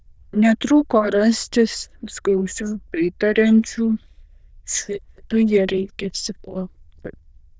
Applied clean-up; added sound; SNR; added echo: neural diffusion model UNIVERSE++.